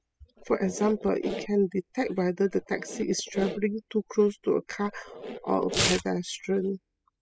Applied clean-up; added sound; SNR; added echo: classical method spectral subtraction.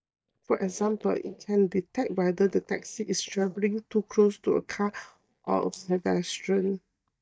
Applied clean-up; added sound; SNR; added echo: neural mask model DeepFilterNet 3.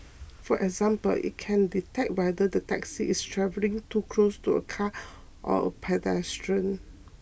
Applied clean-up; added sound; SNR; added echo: none; none; none; none.